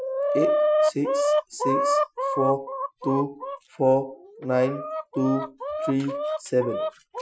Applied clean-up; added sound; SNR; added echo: classical method Wiener filter.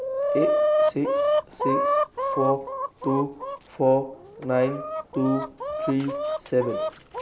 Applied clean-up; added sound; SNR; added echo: none; Chicken, rooster; -1 dB; none.